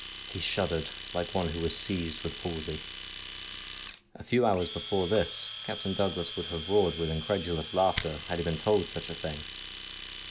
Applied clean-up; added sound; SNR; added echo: none; Domestic sounds, home sounds; 9 dB; none.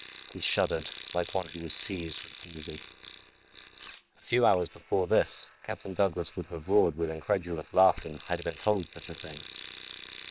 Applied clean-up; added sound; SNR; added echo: neural separator model SepFormer WHAM!.